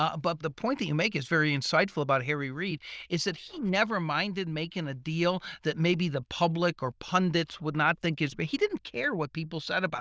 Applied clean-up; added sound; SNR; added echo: neural diffusion model UNIVERSE++.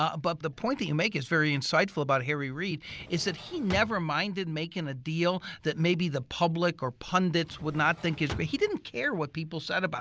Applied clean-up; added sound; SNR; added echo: none; Drawer open or close; 14 dB; none.